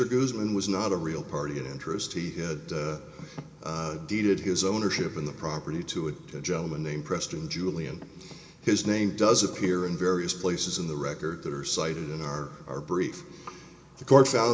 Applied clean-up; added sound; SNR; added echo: none; none; none; reverberation time 2.0 s.